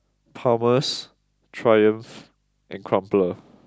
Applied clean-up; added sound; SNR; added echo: none; none; none; none.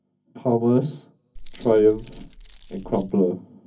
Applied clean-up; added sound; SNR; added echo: none; Keys jangling; 15 dB; reverberation time 0.3 s.